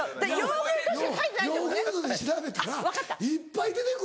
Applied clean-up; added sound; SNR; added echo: none; none; none; none.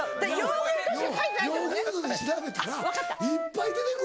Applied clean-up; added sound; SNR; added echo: none; Wind instrument, woodwind instrument; 6 dB; none.